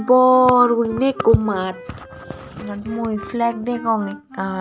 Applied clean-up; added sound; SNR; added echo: none; Wind instrument, woodwind instrument; 19 dB; none.